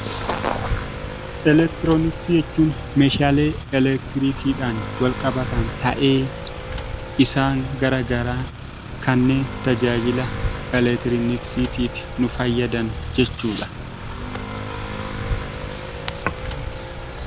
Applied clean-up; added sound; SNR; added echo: none; Motorcycle / Accelerating, revving, vroom; 7 dB; none.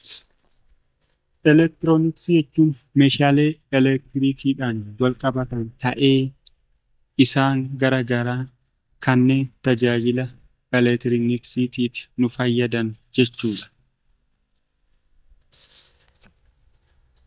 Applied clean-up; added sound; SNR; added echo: neural mask model DeepFilterNet 3.